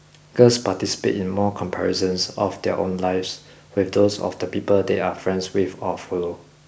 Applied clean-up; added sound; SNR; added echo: none; none; none; none.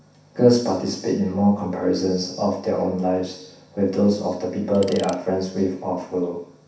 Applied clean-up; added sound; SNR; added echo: none; Tools; 18 dB; reverberation time 0.7 s.